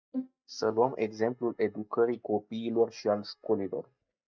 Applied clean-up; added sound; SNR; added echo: neural mask model DeepFilterNet 3.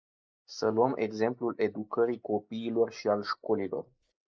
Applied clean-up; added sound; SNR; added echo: neural mask model Resemble Enhance denoiser.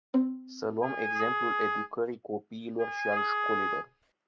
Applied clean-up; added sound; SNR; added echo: none; Bowed string instrument + Wind instrument, woodwind instrument; -3 dB; none.